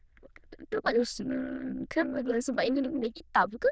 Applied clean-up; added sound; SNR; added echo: neural diffusion model UNIVERSE++.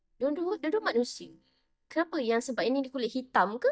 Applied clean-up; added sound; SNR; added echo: neural mask model DeepFilterNet 3.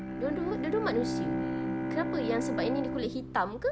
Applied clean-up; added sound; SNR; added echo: none; Bowed string instrument; 0 dB; none.